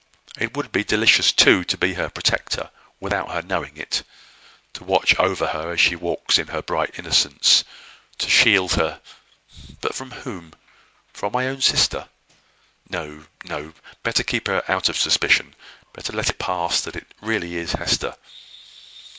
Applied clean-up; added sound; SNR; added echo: none; none; none; none.